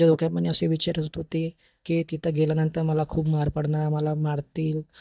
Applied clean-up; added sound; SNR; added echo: neural mask model DeepFilterNet 3.